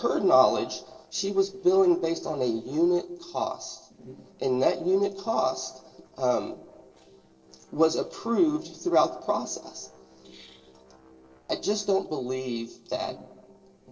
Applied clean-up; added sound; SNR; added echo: neural separator model SepFormer DNS4.